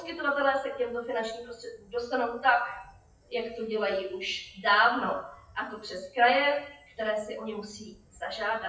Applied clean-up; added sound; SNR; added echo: classical method WPE with log-MMSE.